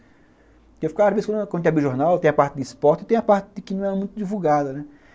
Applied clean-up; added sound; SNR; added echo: none; none; none; none.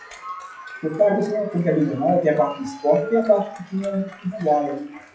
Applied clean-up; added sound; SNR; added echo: classical method WPE with log-MMSE.